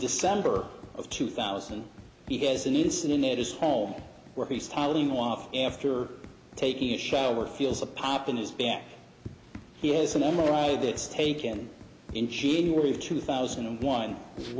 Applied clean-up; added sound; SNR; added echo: none; Run; 19 dB; none.